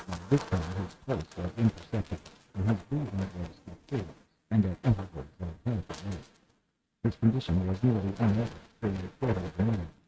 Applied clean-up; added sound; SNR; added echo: neural mask model RNNoise.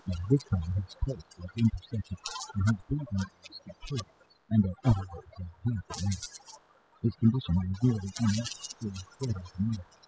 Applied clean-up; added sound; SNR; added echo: classical method spectral subtraction.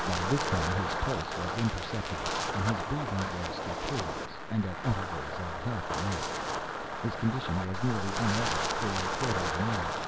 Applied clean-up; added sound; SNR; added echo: none; Wind; -1 dB; none.